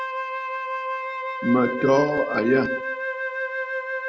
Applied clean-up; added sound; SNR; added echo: none; Wind instrument, woodwind instrument; 3 dB; none.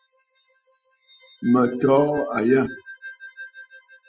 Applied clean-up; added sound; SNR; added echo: classical method Wiener filter.